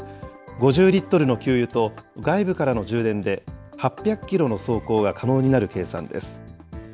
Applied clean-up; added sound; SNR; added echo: none; none; none; none.